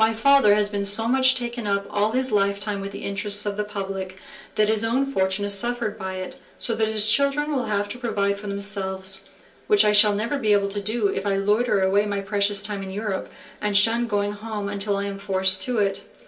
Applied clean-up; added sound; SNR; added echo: none; none; none; reverberation time 0.3 s.